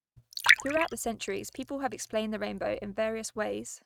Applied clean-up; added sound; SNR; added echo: neural mask model RNNoise.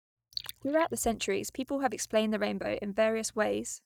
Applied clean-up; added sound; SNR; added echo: neural mask model DeepFilterNet 3.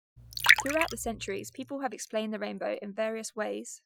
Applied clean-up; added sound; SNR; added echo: classical method Wiener filter.